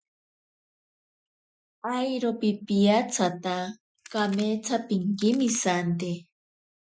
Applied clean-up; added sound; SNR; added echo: classical method Wiener filter.